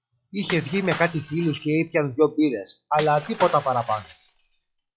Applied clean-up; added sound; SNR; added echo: classical method log-MMSE.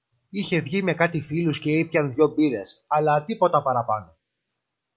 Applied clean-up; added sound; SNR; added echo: none; none; none; none.